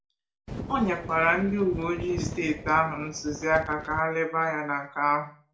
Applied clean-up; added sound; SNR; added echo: none; Wind; 10 dB; reverberation time 0.3 s.